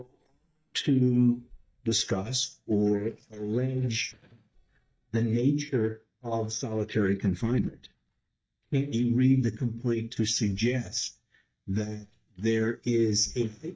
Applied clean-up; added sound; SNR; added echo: neural mask model DeepFilterNet 3.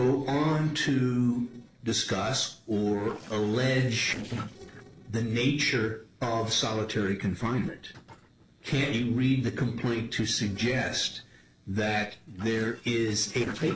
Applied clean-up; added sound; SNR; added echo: neural separator model SepFormer DNS4.